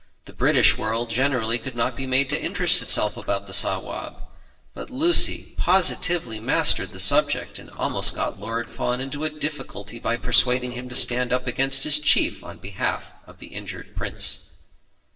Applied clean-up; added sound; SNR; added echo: neural separator model SepFormer DNS4.